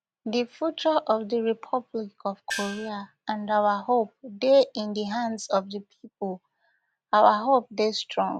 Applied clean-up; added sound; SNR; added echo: none; Gong; 8 dB; none.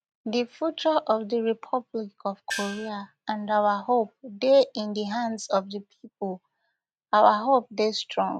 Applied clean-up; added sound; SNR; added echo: neural mask model RNNoise.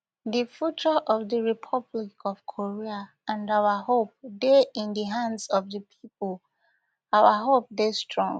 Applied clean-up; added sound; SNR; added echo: none; none; none; none.